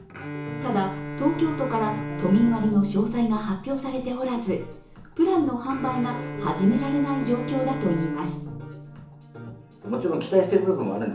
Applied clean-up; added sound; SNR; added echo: none; Bowed string instrument; 10 dB; reverberation time 0.8 s.